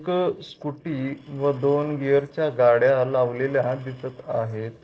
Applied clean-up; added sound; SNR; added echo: neural separator model SepFormer DNS4.